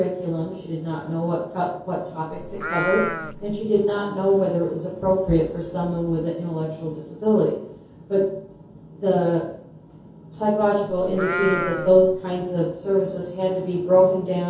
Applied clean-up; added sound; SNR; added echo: none; Livestock, farm animals, working animals; 6 dB; reverberation time 0.6 s.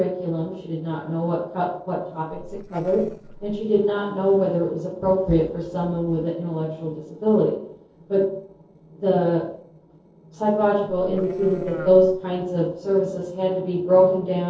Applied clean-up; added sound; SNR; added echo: neural separator model SepFormer DNS4.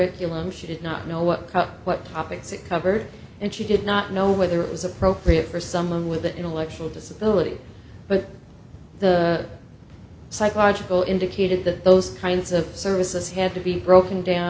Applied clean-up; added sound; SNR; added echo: none; none; none; none.